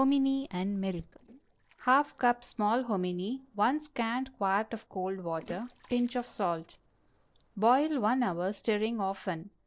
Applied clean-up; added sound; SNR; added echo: neural separator model SepFormer DNS4.